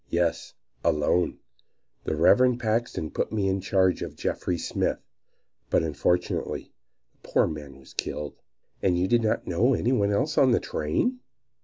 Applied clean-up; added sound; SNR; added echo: none; none; none; none.